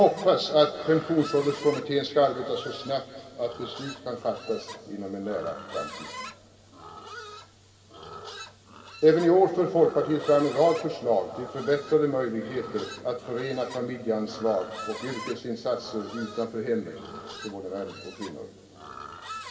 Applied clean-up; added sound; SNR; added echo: none; Livestock, farm animals, working animals; 16 dB; reverberation time 2.4 s.